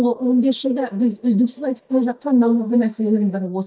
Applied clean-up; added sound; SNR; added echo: neural mask model DeepFilterNet 3.